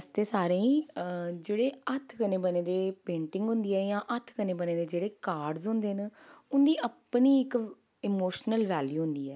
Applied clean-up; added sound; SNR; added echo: none; none; none; none.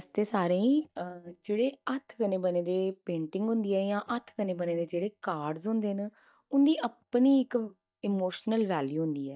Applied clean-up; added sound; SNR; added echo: neural mask model DeepFilterNet 3.